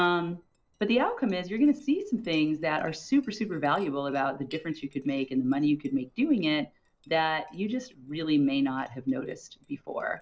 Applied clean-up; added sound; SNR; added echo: neural separator model SepFormer DNS4.